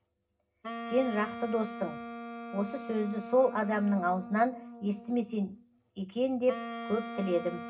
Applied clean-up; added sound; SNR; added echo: none; Wind instrument, woodwind instrument; 10 dB; reverberation time 0.4 s.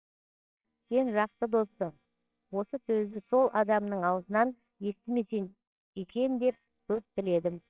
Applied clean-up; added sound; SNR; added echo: neural separator model SepFormer WHAMR!.